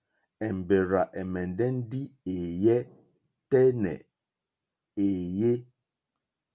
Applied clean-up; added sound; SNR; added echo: none; none; none; none.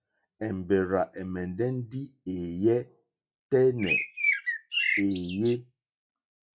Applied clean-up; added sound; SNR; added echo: classical method log-MMSE.